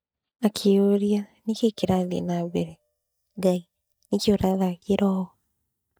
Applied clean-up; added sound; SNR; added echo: neural mask model DeepFilterNet 3.